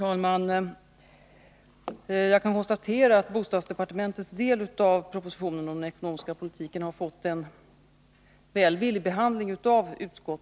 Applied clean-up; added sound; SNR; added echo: none; none; none; none.